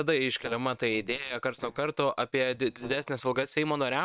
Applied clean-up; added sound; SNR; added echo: neural separator model SepFormer WHAM!.